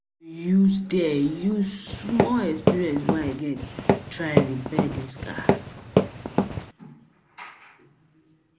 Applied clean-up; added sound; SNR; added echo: none; Walk, footsteps; -2 dB; none.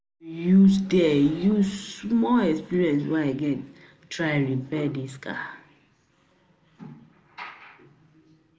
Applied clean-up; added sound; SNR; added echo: none; none; none; none.